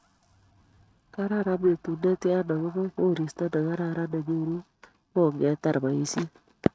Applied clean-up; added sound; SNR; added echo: neural mask model RNNoise.